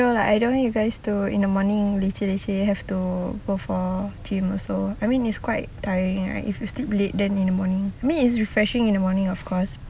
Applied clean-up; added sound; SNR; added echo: none; none; none; none.